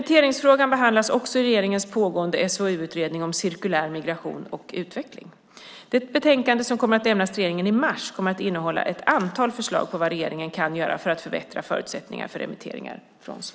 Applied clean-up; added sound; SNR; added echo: none; none; none; none.